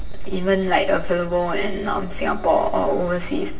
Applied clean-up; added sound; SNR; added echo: none; Fire; 15 dB; reverberation time 0.2 s.